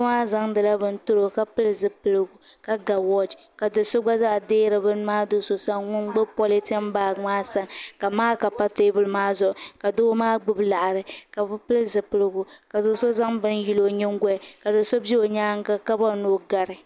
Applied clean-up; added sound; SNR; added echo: none; none; none; none.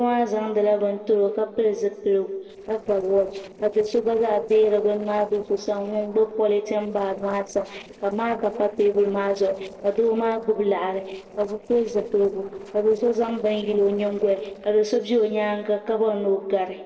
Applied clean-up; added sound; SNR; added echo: neural separator model SepFormer DNS4.